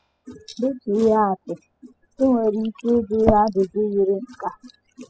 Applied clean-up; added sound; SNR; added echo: classical method spectral subtraction.